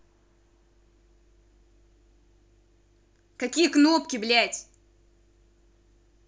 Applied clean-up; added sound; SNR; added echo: none; none; none; none.